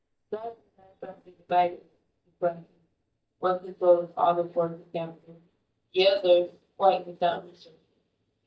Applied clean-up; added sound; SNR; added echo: neural mask model DeepFilterNet 3.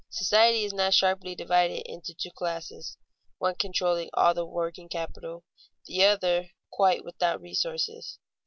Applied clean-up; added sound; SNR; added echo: none; none; none; none.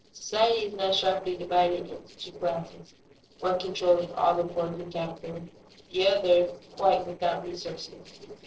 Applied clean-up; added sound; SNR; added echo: neural separator model SepFormer DNS4.